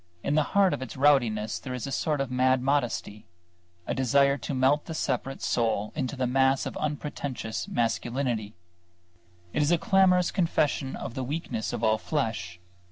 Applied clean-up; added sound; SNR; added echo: none; none; none; none.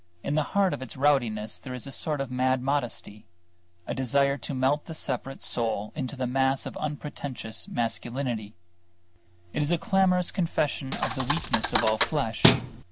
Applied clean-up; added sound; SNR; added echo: none; Thump, thud; -3 dB; none.